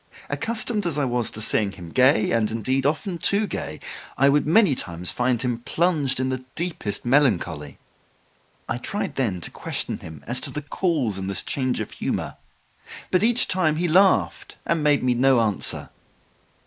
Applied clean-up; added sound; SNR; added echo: neural mask model Resemble Enhance denoiser.